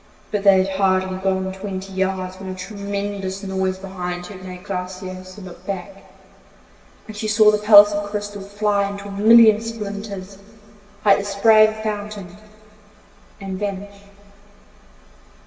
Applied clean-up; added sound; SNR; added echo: none; none; none; reverberation time 2.5 s.